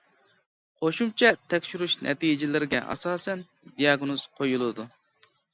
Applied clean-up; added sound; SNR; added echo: none; none; none; none.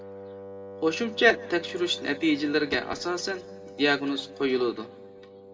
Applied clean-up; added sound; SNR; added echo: none; Wind instrument, woodwind instrument; 15 dB; reverberation time 1.5 s.